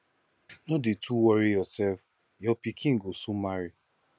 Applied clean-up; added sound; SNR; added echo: none; none; none; none.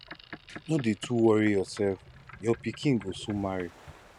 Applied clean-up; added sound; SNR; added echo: none; Boat, Water vehicle; 19 dB; none.